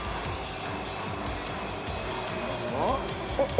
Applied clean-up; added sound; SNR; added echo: none; Chatter / Subway, metro, underground; 3 dB; none.